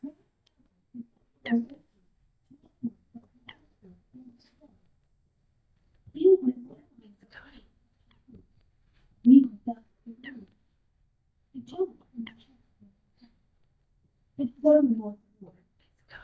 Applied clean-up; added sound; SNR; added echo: neural mask model DeepFilterNet 3.